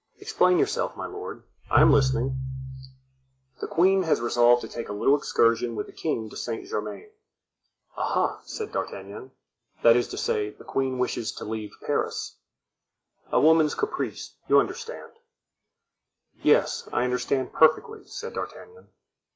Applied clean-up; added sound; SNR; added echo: classical method log-MMSE.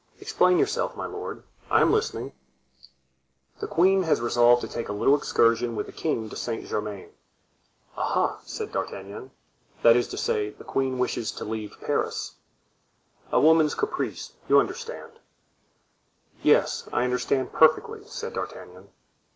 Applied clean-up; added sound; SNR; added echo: neural separator model SepFormer DNS4.